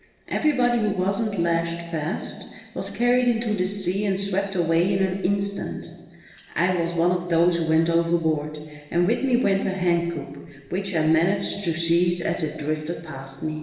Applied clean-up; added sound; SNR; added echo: none; none; none; reverberation time 1.3 s.